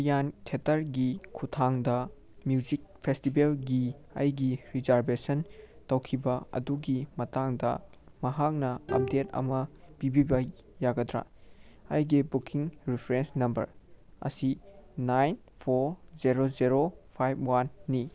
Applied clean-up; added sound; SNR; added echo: none; Bowed string instrument; 10 dB; none.